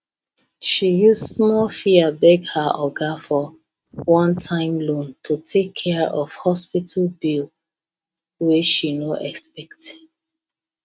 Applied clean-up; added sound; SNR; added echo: neural mask model RNNoise.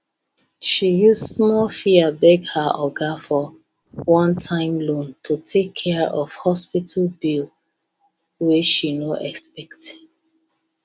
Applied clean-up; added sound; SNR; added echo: none; Wind; 16 dB; none.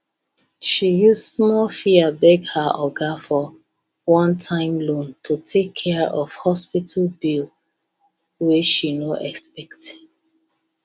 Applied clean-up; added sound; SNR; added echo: none; none; none; none.